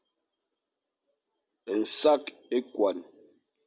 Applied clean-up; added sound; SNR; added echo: none; none; none; none.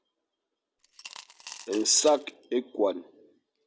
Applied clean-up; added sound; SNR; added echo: none; Coin (dropping) / Glass; 16 dB; none.